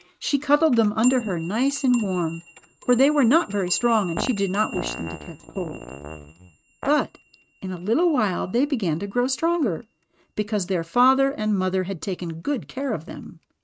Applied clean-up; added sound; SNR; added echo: neural mask model RNNoise.